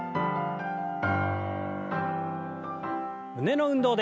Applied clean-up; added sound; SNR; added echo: none; none; none; none.